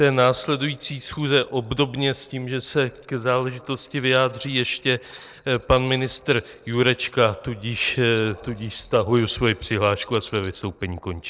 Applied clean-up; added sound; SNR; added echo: neural separator model SepFormer DNS4.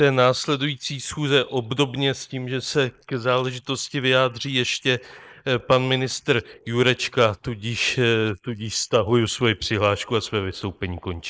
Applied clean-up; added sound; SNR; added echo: neural mask model Resemble Enhance denoiser.